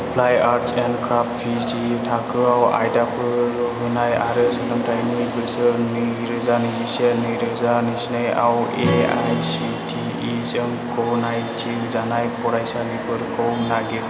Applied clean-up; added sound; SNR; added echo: none; Strum; 14 dB; none.